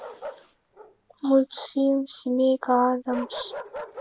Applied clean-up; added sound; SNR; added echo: none; Bark; 16 dB; none.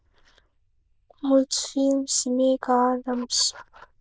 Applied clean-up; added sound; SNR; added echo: neural diffusion model UNIVERSE++.